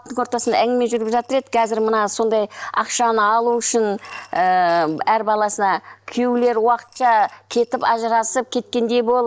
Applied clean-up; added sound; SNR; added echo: neural separator model SepFormer DNS4.